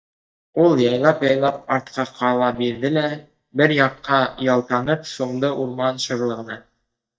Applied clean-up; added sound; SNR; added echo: neural mask model DeepFilterNet 3.